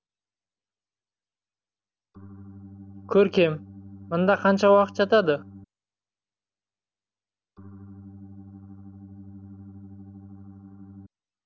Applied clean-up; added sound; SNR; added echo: none; Organ; 16 dB; none.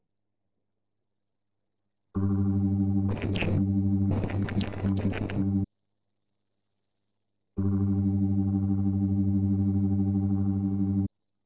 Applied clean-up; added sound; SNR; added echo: neural separator model SepFormer DNS4.